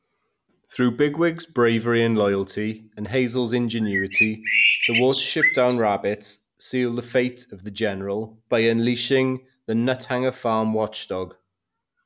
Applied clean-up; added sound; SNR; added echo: none; Bird; -1 dB; none.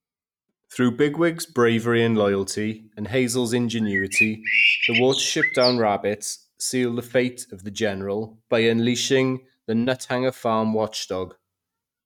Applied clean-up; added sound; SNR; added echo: neural mask model RNNoise.